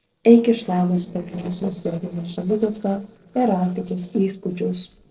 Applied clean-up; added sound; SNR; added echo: neural separator model SepFormer DNS4.